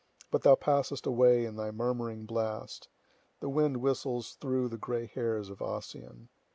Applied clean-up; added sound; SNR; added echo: none; none; none; none.